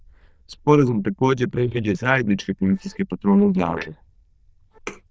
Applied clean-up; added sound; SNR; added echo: neural diffusion model UNIVERSE++.